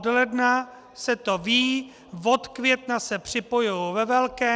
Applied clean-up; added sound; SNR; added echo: none; none; none; none.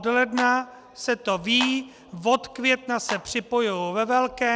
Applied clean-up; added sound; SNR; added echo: none; Clapping; 11 dB; none.